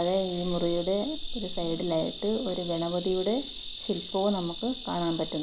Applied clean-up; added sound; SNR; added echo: none; Insect; 0 dB; none.